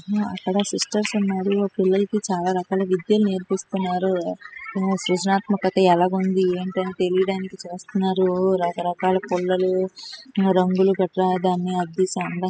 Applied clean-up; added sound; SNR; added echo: classical method spectral subtraction.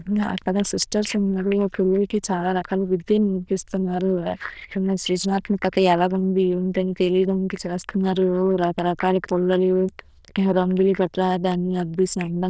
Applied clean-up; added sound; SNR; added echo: neural diffusion model UNIVERSE++.